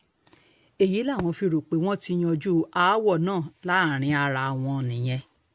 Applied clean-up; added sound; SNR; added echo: none; none; none; none.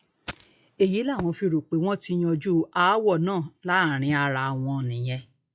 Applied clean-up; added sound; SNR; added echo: classical method log-MMSE.